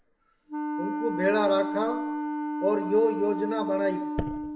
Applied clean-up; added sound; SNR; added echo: none; Wind instrument, woodwind instrument; 3 dB; reverberation time 0.7 s.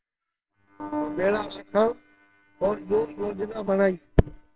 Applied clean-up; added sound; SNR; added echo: neural separator model SepFormer WHAMR!.